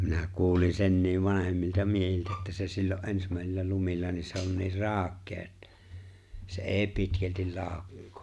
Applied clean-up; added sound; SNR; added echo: none; Bowed string instrument; 16 dB; none.